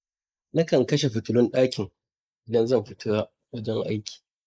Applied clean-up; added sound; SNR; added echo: neural mask model Resemble Enhance denoiser.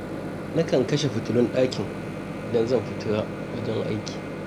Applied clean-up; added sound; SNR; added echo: none; Microwave oven; 6 dB; none.